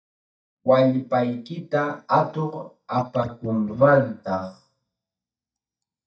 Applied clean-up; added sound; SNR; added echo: neural mask model DeepFilterNet 3.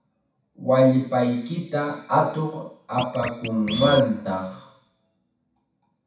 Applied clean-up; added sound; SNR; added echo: none; Scratching (performance technique); 11 dB; reverberation time 0.7 s.